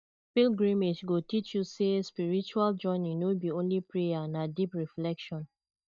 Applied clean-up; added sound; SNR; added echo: neural mask model DeepFilterNet 3.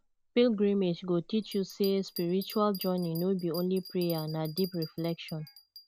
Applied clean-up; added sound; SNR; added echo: none; Bell; 17 dB; none.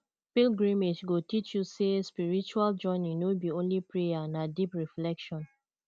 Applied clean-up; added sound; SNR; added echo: none; none; none; none.